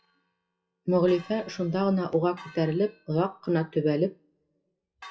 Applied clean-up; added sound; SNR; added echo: classical method WPE with log-MMSE.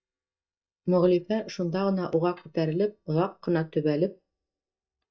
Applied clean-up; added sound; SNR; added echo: neural mask model DeepFilterNet 3.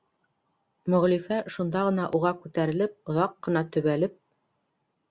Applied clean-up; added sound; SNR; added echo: none; none; none; none.